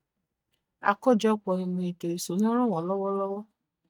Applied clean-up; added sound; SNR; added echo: neural mask model DeepFilterNet 3.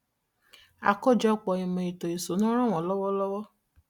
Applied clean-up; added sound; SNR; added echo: none; none; none; none.